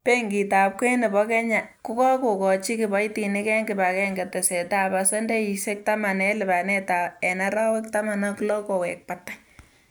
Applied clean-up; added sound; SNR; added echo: none; none; none; none.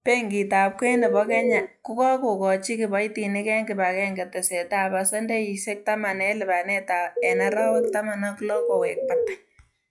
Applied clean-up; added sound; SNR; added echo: classical method log-MMSE.